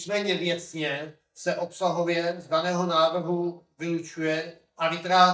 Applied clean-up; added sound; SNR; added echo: neural mask model DeepFilterNet 3.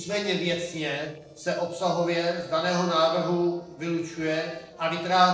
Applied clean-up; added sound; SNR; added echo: neural separator model SepFormer DNS4.